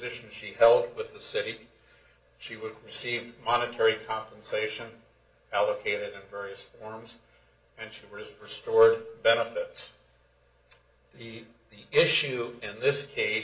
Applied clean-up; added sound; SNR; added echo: none; none; none; reverberation time 0.6 s.